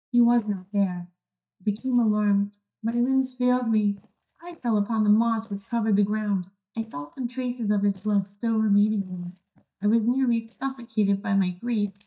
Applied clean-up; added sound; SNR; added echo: neural mask model DeepFilterNet 3.